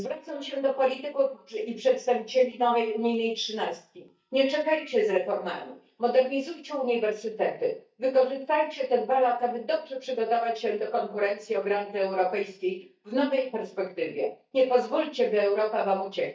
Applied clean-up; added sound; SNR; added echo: neural mask model DeepFilterNet 3.